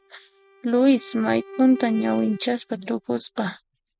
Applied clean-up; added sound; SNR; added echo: neural mask model RNNoise.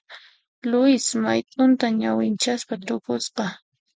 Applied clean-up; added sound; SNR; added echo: none; none; none; none.